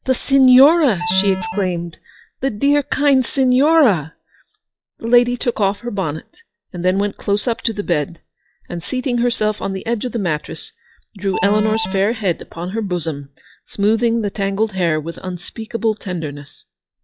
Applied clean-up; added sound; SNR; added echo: classical method log-MMSE.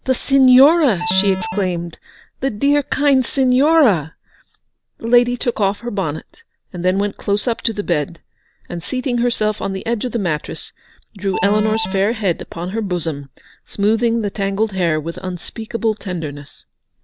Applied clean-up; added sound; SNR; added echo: none; Alarm; 4 dB; none.